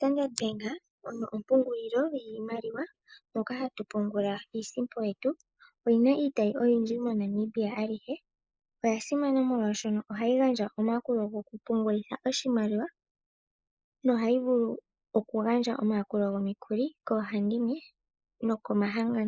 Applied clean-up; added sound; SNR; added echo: neural mask model Resemble Enhance denoiser.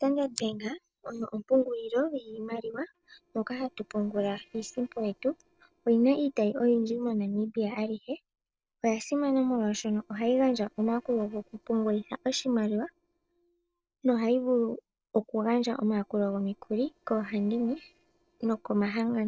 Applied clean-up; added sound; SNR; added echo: neural separator model SepFormer DNS4.